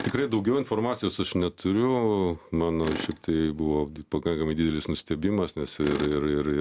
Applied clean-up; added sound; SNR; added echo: none; Tools; 15 dB; none.